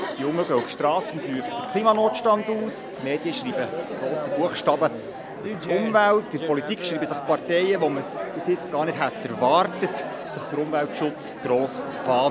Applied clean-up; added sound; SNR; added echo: none; Chatter; 7 dB; none.